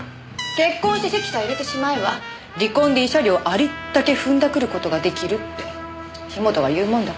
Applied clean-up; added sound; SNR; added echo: none; none; none; none.